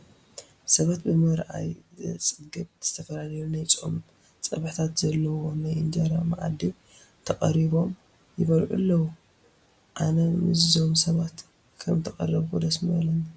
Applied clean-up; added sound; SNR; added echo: none; none; none; none.